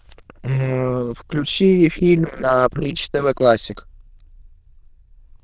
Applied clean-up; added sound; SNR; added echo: neural diffusion model UNIVERSE++.